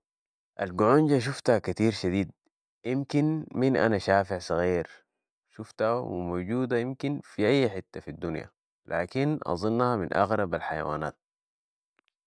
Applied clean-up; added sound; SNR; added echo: none; none; none; none.